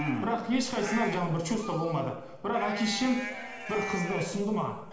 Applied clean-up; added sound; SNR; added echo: none; Livestock, farm animals, working animals; 10 dB; reverberation time 1.1 s.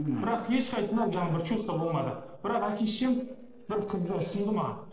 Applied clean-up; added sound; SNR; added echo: neural separator model SepFormer DNS4.